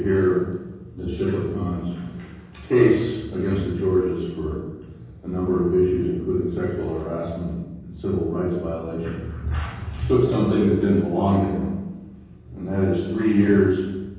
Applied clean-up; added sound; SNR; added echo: none; none; none; reverberation time 1.3 s.